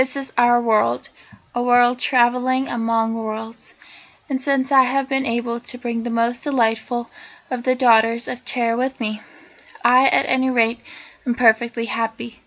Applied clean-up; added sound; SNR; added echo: none; none; none; none.